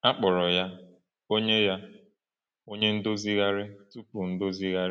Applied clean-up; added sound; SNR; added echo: none; none; none; none.